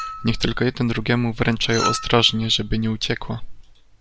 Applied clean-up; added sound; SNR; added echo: none; Chink, clink; 12 dB; none.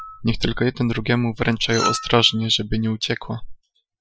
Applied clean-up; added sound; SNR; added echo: classical method Wiener filter.